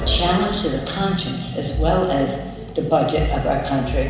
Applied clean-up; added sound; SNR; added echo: none; Animal; 10 dB; reverberation time 1.0 s.